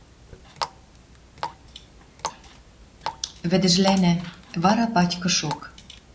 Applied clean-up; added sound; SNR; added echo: none; Water tap, faucet; 12 dB; none.